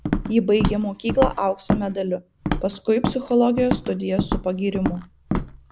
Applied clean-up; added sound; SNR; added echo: none; Walk, footsteps; 4 dB; none.